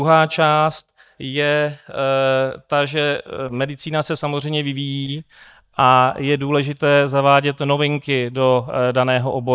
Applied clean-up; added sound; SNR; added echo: neural mask model DeepFilterNet 3.